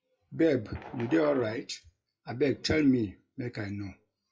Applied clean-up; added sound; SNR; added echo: classical method WPE with log-MMSE.